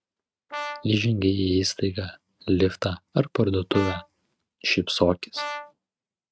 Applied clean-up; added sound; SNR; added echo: neural mask model RNNoise.